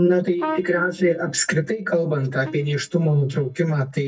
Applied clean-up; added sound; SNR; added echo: neural mask model DeepFilterNet 3.